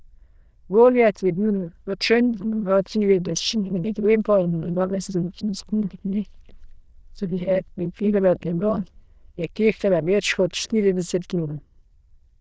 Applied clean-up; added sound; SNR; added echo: neural diffusion model UNIVERSE++.